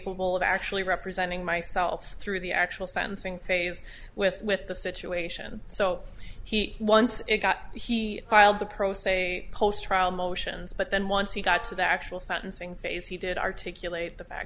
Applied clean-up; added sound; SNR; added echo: none; Wind instrument, woodwind instrument; 18 dB; none.